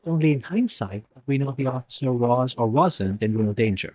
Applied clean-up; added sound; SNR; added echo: neural mask model DeepFilterNet 3.